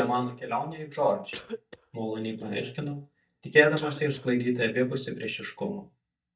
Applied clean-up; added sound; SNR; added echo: neural mask model DeepFilterNet 3.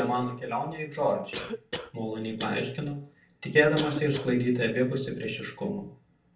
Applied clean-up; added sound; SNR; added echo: none; Cough; 11 dB; reverberation time 0.3 s.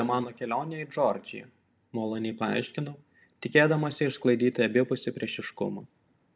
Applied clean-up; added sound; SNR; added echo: none; none; none; none.